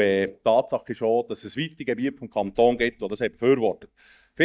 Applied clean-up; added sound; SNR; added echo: neural mask model DeepFilterNet 3.